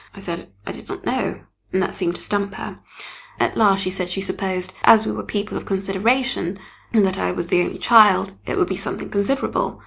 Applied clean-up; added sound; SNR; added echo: none; none; none; none.